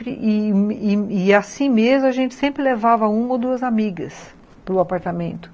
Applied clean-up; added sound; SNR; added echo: none; none; none; none.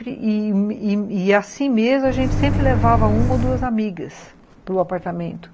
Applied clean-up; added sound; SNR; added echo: none; Microwave oven; -2 dB; none.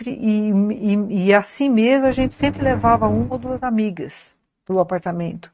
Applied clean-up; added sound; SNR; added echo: neural mask model RNNoise.